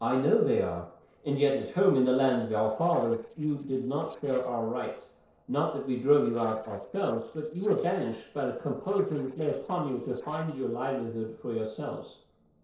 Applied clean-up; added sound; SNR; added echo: neural separator model SepFormer DNS4.